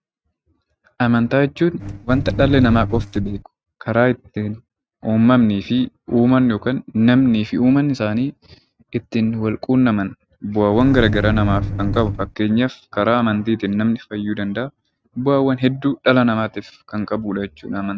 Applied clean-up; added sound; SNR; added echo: neural mask model RNNoise.